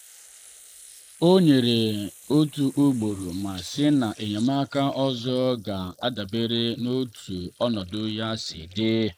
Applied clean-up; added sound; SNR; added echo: neural mask model Resemble Enhance denoiser.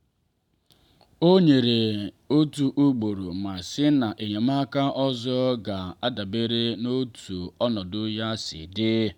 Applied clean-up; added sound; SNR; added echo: none; none; none; none.